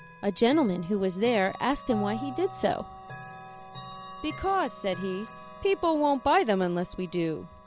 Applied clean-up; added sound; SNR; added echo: none; Chime / Clock; 15 dB; none.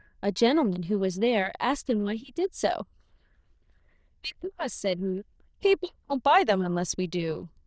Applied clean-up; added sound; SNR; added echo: neural diffusion model UNIVERSE++.